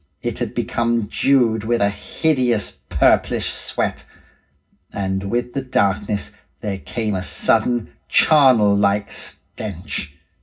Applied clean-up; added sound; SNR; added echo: none; none; none; reverberation time 0.4 s.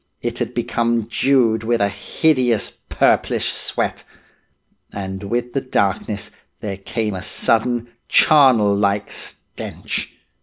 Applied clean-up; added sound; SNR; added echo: none; none; none; none.